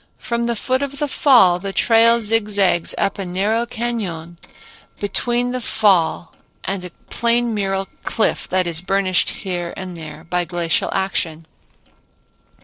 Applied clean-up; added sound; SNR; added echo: neural separator model SepFormer DNS4.